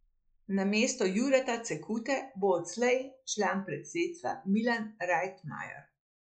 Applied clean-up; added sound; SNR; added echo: neural mask model Resemble Enhance denoiser.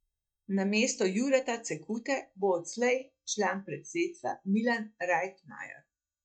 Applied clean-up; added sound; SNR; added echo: neural mask model DeepFilterNet 3.